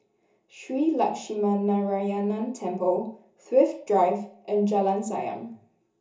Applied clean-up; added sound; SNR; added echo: none; none; none; reverberation time 0.8 s.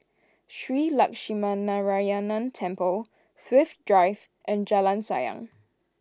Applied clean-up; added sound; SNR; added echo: none; none; none; none.